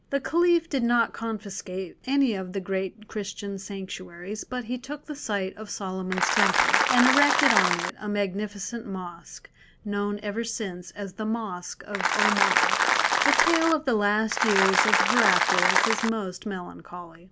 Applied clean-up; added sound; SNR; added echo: none; Applause; -5 dB; none.